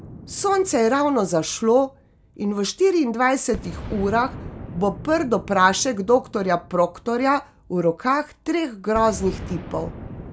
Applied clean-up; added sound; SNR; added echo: none; Boom; 16 dB; none.